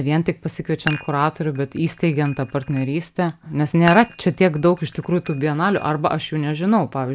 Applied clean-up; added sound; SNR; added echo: none; Dishes, pots, and pans; 16 dB; none.